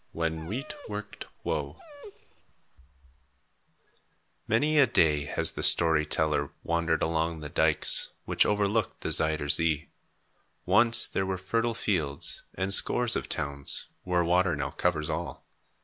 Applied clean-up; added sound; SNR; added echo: none; Dog; 18 dB; none.